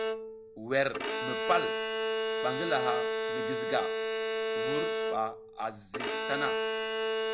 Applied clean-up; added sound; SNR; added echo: none; Bowed string instrument; -3 dB; none.